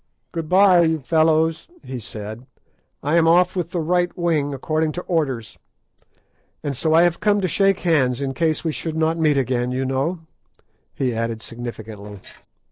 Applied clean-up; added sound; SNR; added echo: neural separator model SepFormer DNS4.